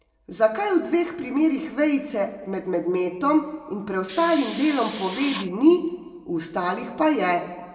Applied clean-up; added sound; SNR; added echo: none; Hiss; 5 dB; reverberation time 1.2 s.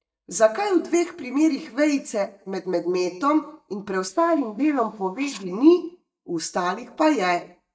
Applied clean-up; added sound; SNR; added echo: neural mask model DeepFilterNet 3.